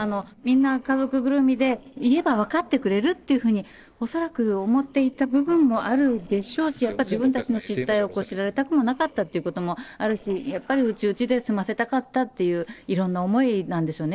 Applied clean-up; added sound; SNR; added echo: neural separator model SepFormer DNS4.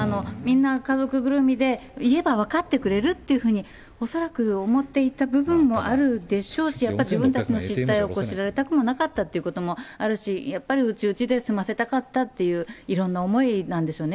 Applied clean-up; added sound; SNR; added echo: none; none; none; none.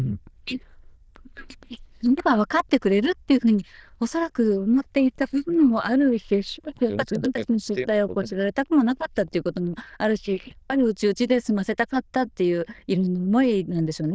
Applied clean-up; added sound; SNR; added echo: neural diffusion model UNIVERSE++.